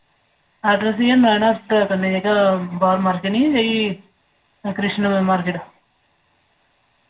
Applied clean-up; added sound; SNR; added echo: none; none; none; reverberation time 0.3 s.